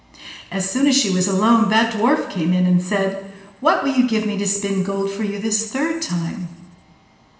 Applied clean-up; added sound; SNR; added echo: none; none; none; reverberation time 1.1 s.